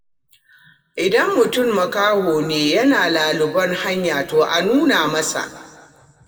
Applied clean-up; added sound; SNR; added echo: none; none; none; reverberation time 1.3 s.